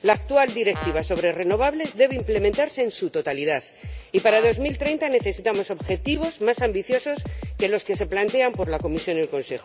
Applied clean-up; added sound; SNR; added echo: none; Brass instrument + Drum kit; 12 dB; none.